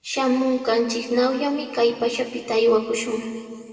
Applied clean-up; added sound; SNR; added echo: none; none; none; reverberation time 2.2 s.